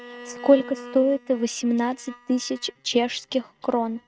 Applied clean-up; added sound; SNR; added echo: neural mask model RNNoise.